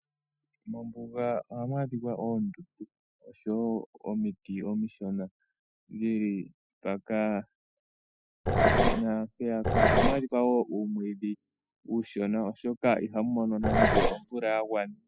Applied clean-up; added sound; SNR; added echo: classical method spectral subtraction.